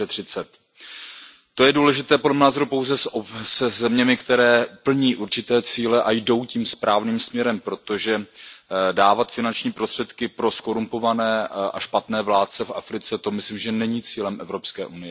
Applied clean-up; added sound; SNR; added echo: none; none; none; none.